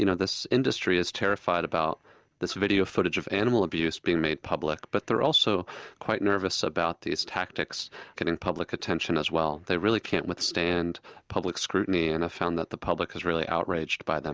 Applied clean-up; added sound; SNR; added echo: none; none; none; none.